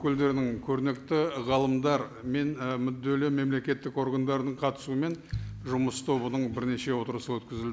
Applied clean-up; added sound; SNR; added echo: none; Piano; 13 dB; none.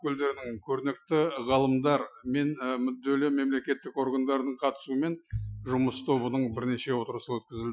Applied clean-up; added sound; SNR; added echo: classical method Wiener filter.